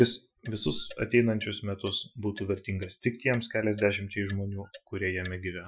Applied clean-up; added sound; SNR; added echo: classical method Wiener filter.